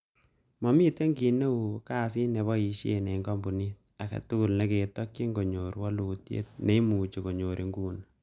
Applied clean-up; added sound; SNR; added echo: none; none; none; none.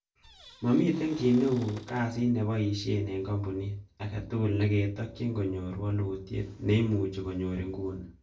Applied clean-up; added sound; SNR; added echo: none; Cupboard open or close / Door; 20 dB; reverberation time 0.3 s.